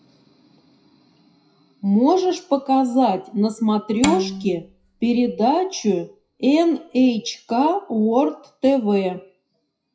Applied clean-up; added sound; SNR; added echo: classical method WPE with log-MMSE.